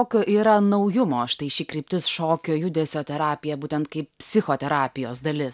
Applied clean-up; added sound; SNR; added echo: none; none; none; none.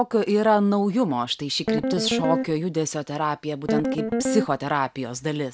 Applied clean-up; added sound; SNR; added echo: none; Guitar; 2 dB; none.